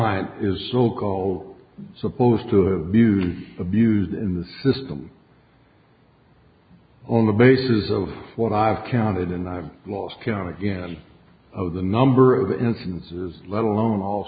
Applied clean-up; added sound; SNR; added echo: none; none; none; none.